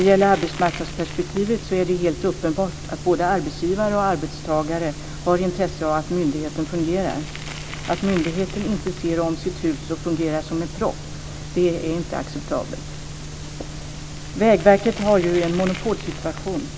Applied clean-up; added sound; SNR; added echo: none; Bicycle; 17 dB; none.